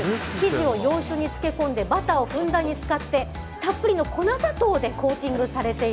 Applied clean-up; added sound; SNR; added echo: none; none; none; none.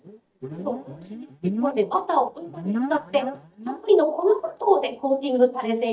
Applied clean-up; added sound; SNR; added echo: neural mask model DeepFilterNet 3.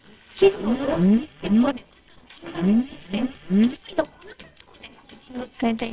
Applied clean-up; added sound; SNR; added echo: neural separator model SepFormer WHAMR!.